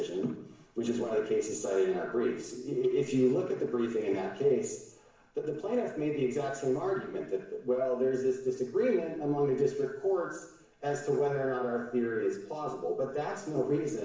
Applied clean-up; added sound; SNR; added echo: none; none; none; reverberation time 0.7 s.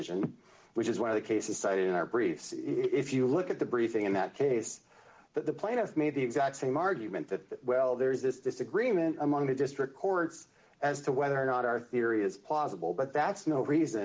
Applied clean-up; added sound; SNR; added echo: none; none; none; none.